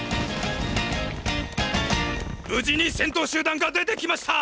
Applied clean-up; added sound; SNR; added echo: none; Wind; 9 dB; none.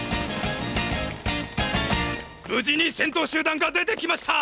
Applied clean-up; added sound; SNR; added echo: none; none; none; none.